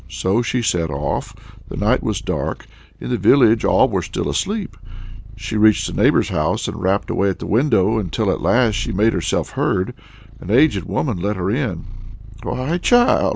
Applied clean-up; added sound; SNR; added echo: none; Purr; 14 dB; none.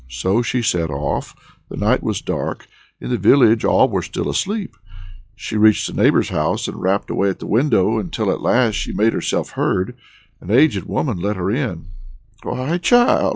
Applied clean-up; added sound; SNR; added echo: classical method log-MMSE.